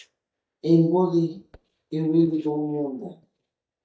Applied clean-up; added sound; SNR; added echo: neural mask model DeepFilterNet 3.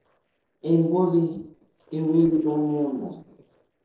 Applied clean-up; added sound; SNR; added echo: neural separator model SepFormer DNS4.